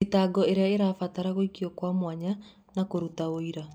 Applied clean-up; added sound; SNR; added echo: none; none; none; none.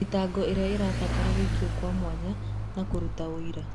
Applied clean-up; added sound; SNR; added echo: none; Mechanisms / Bicycle; -1 dB; none.